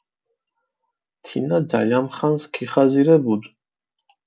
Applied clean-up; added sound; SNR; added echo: none; none; none; none.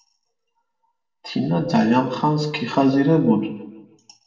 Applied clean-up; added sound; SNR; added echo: none; none; none; reverberation time 0.8 s.